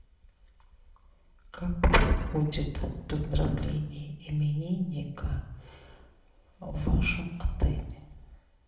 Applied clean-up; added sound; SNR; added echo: none; none; none; reverberation time 0.8 s.